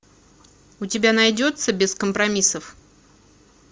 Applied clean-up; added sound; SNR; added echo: none; none; none; none.